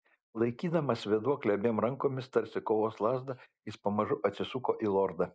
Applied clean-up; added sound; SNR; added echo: neural mask model Resemble Enhance denoiser.